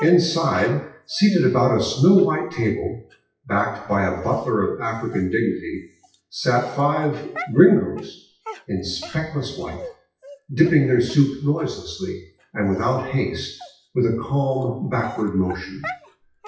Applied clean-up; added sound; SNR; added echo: classical method WPE with log-MMSE.